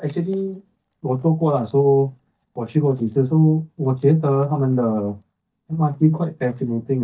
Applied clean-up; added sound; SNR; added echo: neural mask model DeepFilterNet 3.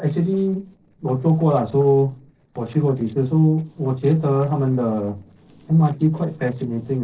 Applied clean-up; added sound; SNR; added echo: neural separator model SepFormer DNS4.